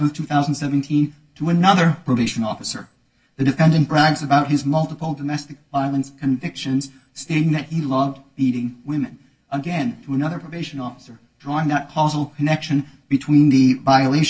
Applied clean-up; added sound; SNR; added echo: none; none; none; reverberation time 0.2 s.